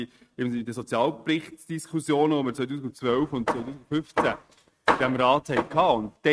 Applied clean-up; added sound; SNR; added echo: neural mask model RNNoise.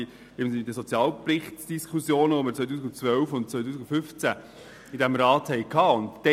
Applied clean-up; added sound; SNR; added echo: none; none; none; none.